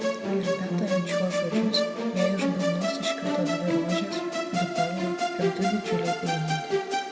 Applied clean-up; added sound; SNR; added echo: none; Musical instrument; -3 dB; none.